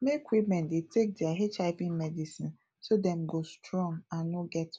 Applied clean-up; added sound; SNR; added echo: none; none; none; none.